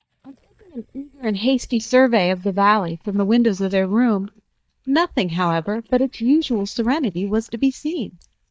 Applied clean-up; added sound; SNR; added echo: neural mask model DeepFilterNet 3.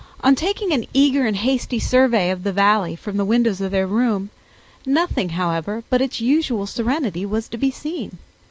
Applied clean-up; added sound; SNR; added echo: none; none; none; none.